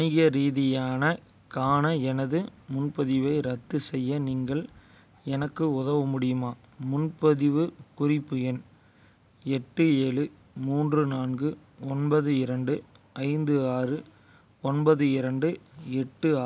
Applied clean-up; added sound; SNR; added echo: none; none; none; none.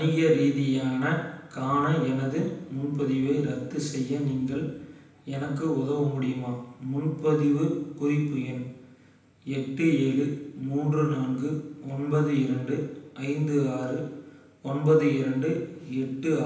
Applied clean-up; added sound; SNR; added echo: none; none; none; reverberation time 0.9 s.